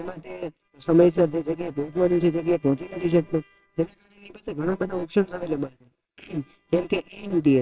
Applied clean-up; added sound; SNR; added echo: neural separator model SepFormer WHAMR!.